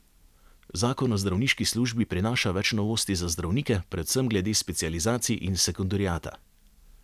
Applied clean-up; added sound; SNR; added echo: none; none; none; none.